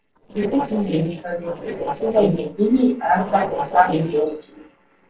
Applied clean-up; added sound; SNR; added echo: neural separator model SepFormer DNS4.